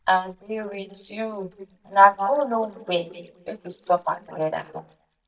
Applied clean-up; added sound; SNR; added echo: neural mask model DeepFilterNet 3.